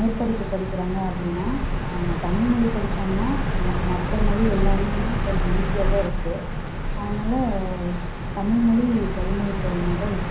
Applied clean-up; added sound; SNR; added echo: none; Bird vocalization, bird call, bird song; -1 dB; reverberation time 0.6 s.